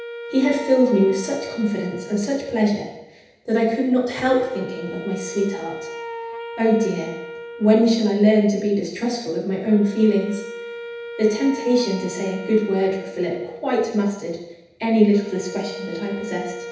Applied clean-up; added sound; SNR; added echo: none; Wind instrument, woodwind instrument; 13 dB; reverberation time 0.8 s.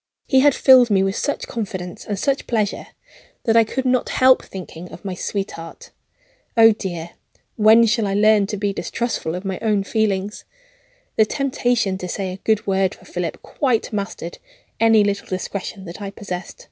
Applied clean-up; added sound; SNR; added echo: none; none; none; none.